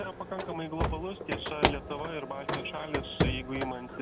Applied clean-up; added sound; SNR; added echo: none; Explosion + Printer; -4 dB; none.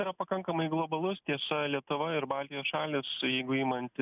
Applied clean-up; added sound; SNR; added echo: none; none; none; none.